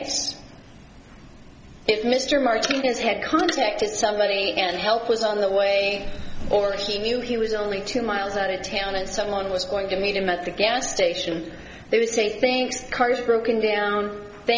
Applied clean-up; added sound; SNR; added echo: none; none; none; none.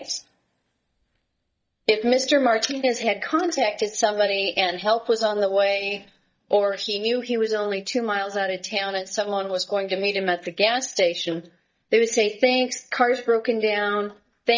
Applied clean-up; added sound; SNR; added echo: neural mask model DeepFilterNet 3.